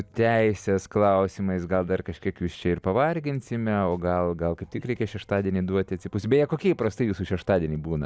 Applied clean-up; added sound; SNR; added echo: none; none; none; none.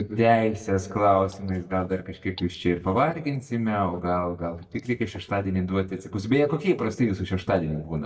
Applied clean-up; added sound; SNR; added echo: neural mask model DeepFilterNet 3.